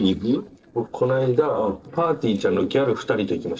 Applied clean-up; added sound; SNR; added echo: neural separator model SepFormer DNS4.